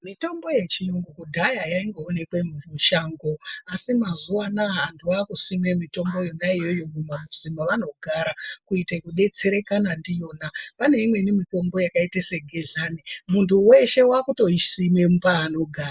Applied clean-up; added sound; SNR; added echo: neural mask model Resemble Enhance denoiser.